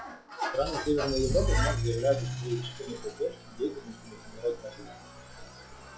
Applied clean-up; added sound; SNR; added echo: classical method log-MMSE.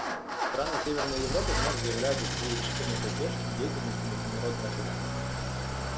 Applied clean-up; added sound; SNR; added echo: none; Idling / Engine starting; -4 dB; none.